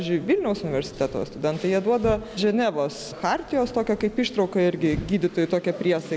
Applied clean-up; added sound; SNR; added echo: none; Sliding door / Slam / Wood; 17 dB; none.